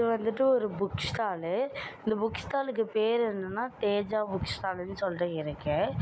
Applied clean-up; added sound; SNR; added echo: none; none; none; none.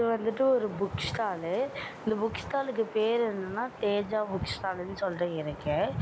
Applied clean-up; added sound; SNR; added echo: none; Wind; 18 dB; none.